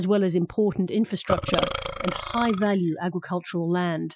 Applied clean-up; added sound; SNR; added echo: classical method Wiener filter.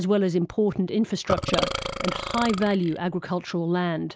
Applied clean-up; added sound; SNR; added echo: none; Burping, eructation; 4 dB; none.